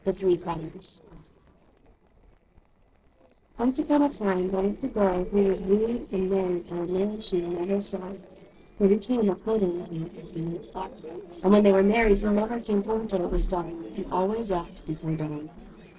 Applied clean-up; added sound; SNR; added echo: neural separator model SepFormer DNS4.